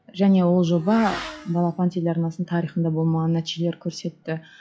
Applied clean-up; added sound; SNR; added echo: classical method log-MMSE.